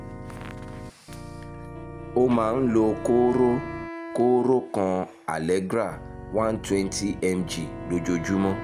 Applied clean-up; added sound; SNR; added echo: none; Wind instrument, woodwind instrument + Organ; 11 dB; none.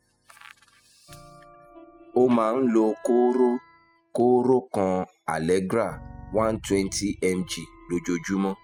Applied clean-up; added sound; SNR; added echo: classical method spectral subtraction.